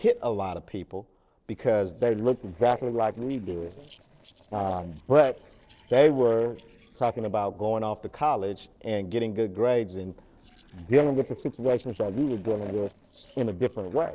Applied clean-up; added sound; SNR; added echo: neural separator model SepFormer DNS4.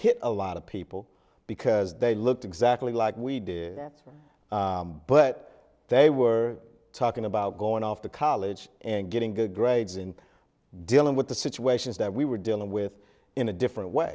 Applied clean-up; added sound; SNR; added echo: none; none; none; none.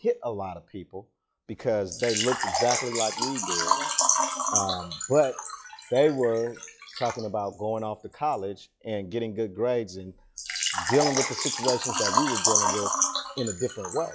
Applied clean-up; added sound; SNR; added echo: classical method log-MMSE.